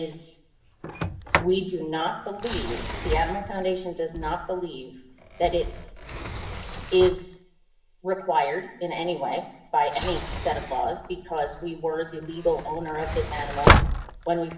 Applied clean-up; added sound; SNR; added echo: none; Sliding door; 2 dB; reverberation time 0.8 s.